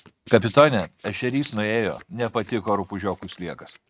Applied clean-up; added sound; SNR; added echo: neural mask model RNNoise.